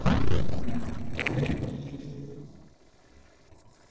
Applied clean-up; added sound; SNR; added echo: neural separator model SepFormer DNS4.